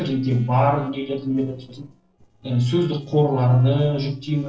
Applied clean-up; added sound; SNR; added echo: neural separator model SepFormer DNS4.